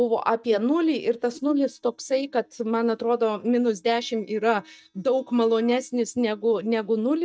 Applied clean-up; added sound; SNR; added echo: neural mask model DeepFilterNet 3.